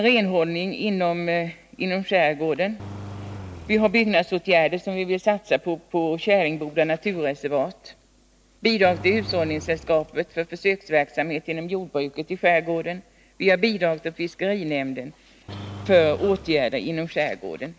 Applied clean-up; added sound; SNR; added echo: none; Engine; 15 dB; none.